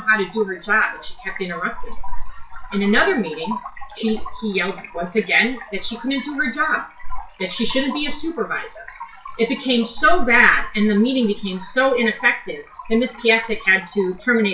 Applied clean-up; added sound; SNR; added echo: classical method WPE with log-MMSE.